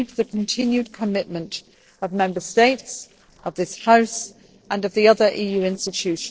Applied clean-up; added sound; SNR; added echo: neural separator model SepFormer DNS4.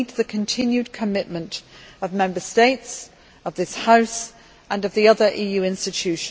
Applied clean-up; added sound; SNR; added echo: none; none; none; none.